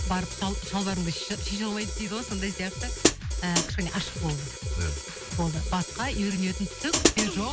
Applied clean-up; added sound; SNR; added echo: none; Hi-hat; 3 dB; none.